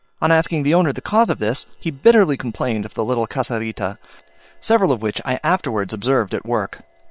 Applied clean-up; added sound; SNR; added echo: neural separator model SepFormer WHAM!.